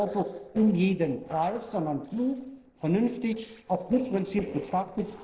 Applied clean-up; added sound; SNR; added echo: neural separator model SepFormer DNS4.